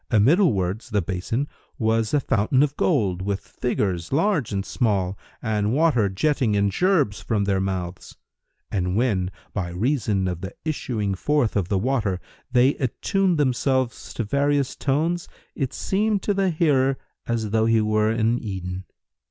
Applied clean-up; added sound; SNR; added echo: none; none; none; none.